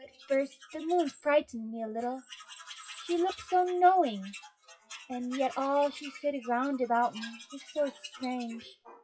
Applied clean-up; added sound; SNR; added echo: classical method WPE with log-MMSE.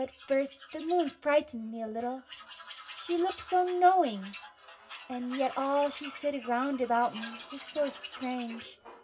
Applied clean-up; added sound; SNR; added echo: none; Tools; 16 dB; reverberation time 0.4 s.